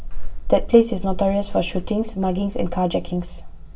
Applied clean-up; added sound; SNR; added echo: none; Squeak / Walk, footsteps; 4 dB; reverberation time 0.2 s.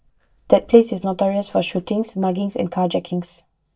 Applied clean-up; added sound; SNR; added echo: neural mask model DeepFilterNet 3.